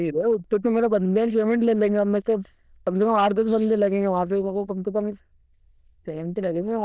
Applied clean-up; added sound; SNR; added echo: neural diffusion model UNIVERSE++.